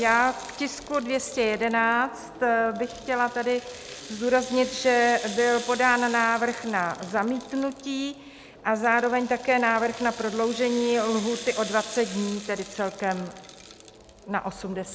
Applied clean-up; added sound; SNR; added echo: none; Rattle (instrument); 17 dB; none.